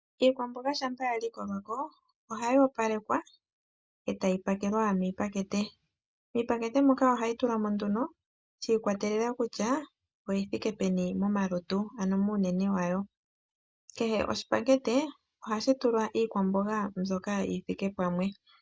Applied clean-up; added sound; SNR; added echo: none; none; none; none.